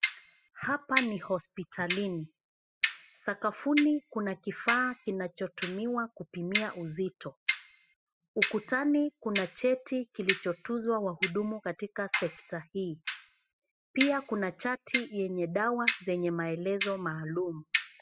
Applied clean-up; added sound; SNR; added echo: classical method spectral subtraction.